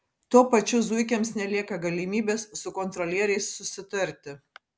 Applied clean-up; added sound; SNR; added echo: none; none; none; none.